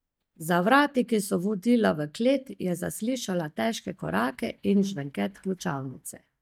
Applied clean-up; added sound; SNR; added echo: neural mask model DeepFilterNet 3.